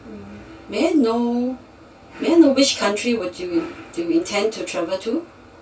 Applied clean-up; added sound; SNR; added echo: none; none; none; reverberation time 0.2 s.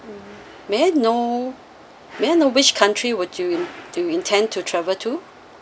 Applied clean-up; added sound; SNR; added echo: none; none; none; none.